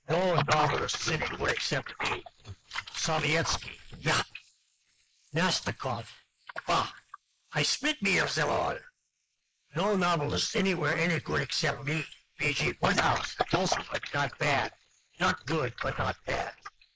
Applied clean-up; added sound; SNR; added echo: neural mask model Resemble Enhance denoiser.